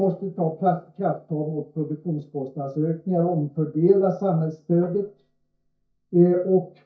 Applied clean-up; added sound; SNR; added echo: neural mask model DeepFilterNet 3.